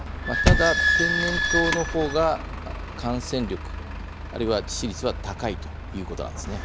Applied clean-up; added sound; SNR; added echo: none; Thump, thud + Squeak / Idling; -2 dB; none.